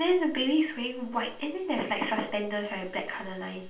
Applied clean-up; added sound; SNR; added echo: none; none; none; reverberation time 0.3 s.